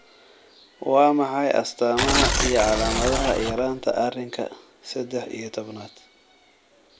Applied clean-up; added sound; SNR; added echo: none; Tearing; -2 dB; none.